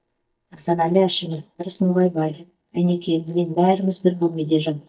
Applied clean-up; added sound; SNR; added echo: neural mask model DeepFilterNet 3.